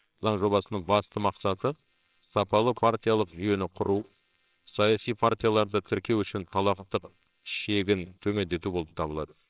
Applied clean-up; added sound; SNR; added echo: neural separator model SepFormer WHAMR!.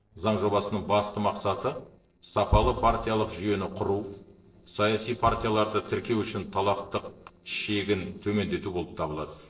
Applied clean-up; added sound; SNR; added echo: neural separator model SepFormer DNS4.